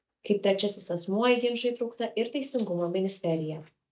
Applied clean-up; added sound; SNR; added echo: neural mask model DeepFilterNet 3.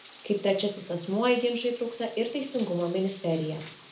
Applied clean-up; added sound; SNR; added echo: none; Bathtub (filling or washing); 14 dB; reverberation time 0.4 s.